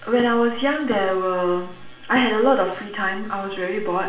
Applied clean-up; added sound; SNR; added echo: none; Thump, thud; 17 dB; reverberation time 0.5 s.